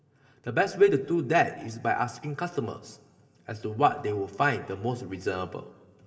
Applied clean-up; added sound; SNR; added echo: none; none; none; reverberation time 1.7 s.